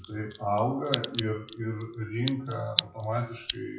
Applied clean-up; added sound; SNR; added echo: classical method WPE with log-MMSE.